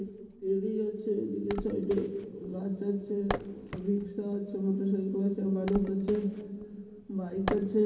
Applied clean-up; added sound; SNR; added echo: none; Wood; 12 dB; reverberation time 2.5 s.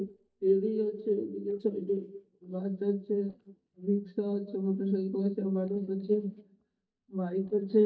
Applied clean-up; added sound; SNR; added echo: neural mask model DeepFilterNet 3.